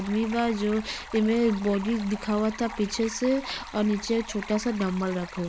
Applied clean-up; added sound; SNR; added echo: none; Stream; 14 dB; none.